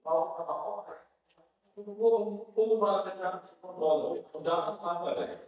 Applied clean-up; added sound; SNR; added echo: neural mask model DeepFilterNet 3.